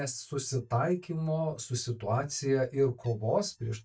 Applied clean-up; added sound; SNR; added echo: neural mask model DeepFilterNet 3.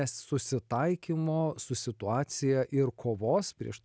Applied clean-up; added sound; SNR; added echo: none; none; none; none.